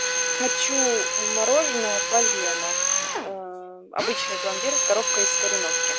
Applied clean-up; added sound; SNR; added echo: none; Drill; -4 dB; none.